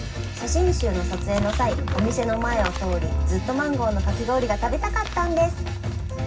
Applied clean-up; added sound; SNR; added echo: none; Crumpling, crinkling; 16 dB; reverberation time 0.4 s.